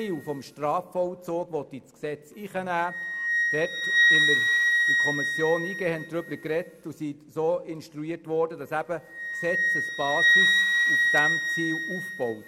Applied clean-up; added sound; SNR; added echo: none; Wind instrument, woodwind instrument; -4 dB; none.